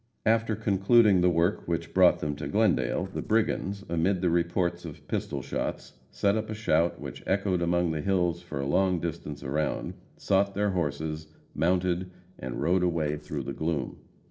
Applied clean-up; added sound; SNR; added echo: neural separator model SepFormer DNS4.